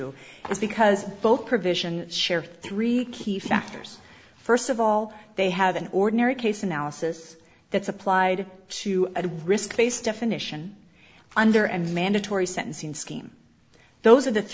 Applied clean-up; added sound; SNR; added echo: none; none; none; none.